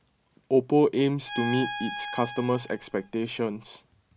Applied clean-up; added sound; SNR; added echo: none; Bowed string instrument; 10 dB; none.